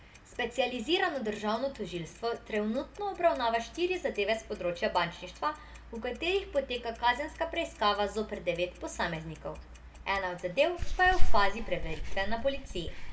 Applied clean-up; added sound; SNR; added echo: none; Clock; -2 dB; reverberation time 0.7 s.